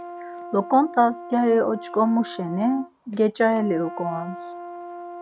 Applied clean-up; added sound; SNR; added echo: none; Brass instrument; 14 dB; none.